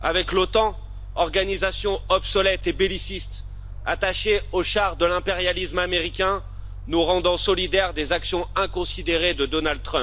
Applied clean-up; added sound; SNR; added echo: none; Mechanical fan; 10 dB; none.